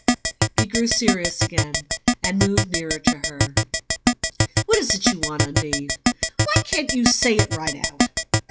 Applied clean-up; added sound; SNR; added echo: classical method log-MMSE.